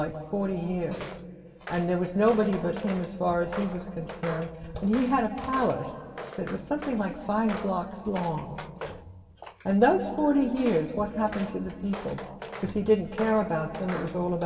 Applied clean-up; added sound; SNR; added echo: none; Walk, footsteps; 14 dB; reverberation time 2.2 s.